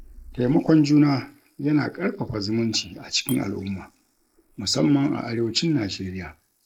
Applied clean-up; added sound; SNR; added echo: neural mask model Resemble Enhance denoiser.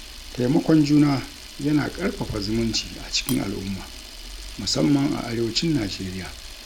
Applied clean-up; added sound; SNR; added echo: none; Camera; 14 dB; none.